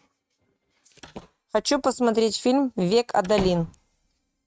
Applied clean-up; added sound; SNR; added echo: neural mask model RNNoise.